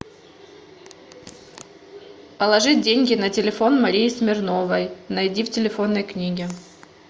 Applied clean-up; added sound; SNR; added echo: none; none; none; none.